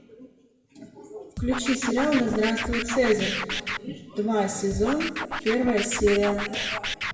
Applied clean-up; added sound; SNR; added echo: none; Scratching (performance technique); 5 dB; reverberation time 1.6 s.